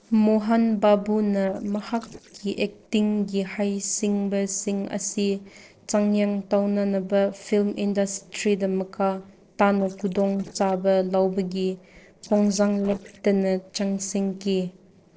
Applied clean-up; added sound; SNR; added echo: neural separator model SepFormer DNS4.